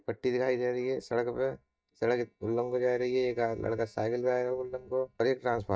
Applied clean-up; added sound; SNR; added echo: neural mask model DeepFilterNet 3.